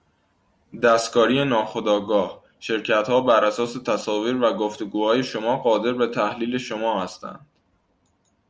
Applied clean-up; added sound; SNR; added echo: none; none; none; none.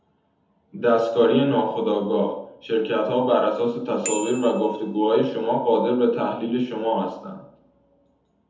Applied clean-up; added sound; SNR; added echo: none; Bicycle bell; 16 dB; reverberation time 0.7 s.